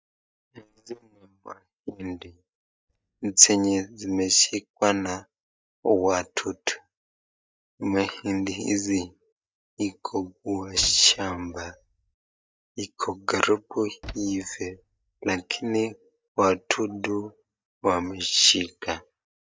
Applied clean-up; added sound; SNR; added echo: neural mask model DeepFilterNet 3.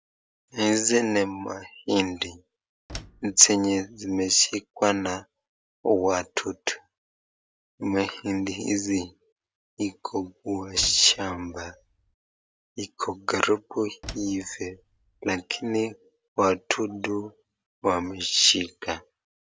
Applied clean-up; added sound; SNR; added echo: none; Slam; 17 dB; none.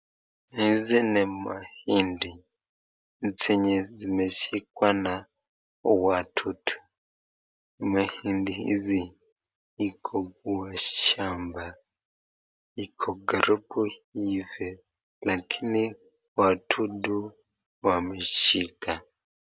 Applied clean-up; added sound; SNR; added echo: none; none; none; none.